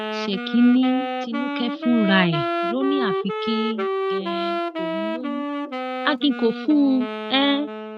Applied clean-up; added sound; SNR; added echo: neural mask model RNNoise.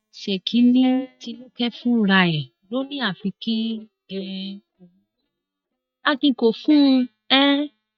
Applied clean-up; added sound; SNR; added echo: neural mask model DeepFilterNet 3.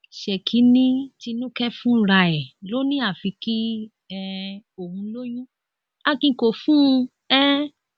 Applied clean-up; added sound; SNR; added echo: none; none; none; none.